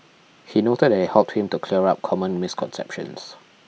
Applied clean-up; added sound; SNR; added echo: none; none; none; none.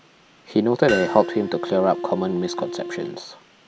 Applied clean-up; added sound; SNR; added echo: none; Wind instrument, woodwind instrument + Hammer; 9 dB; none.